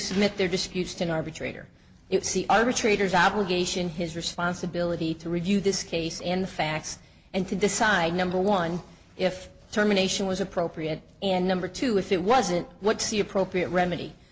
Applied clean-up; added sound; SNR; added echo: none; none; none; none.